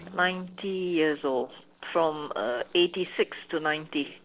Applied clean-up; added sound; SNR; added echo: neural separator model SepFormer DNS4.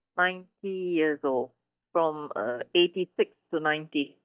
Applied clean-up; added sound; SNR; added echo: neural mask model DeepFilterNet 3.